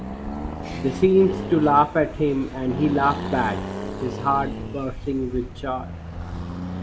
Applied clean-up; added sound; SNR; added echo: none; Accelerating, revving, vroom; 7 dB; none.